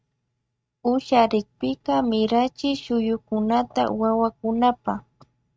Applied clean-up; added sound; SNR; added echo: neural mask model RNNoise.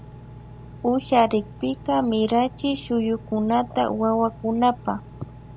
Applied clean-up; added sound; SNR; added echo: none; Engine; 17 dB; none.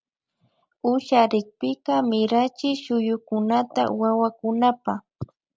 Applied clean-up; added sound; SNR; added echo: none; none; none; none.